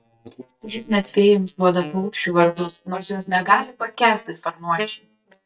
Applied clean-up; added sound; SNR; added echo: neural mask model DeepFilterNet 3.